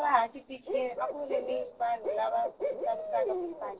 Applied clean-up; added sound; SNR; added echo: neural separator model SepFormer DNS4.